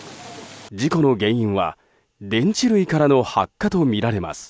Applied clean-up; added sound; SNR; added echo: none; none; none; none.